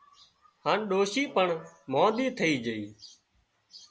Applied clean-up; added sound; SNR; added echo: none; none; none; none.